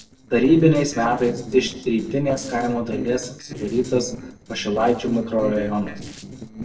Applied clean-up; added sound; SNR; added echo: neural separator model SepFormer DNS4.